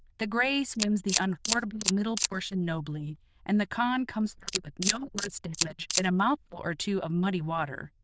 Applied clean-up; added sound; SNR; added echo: neural diffusion model UNIVERSE++.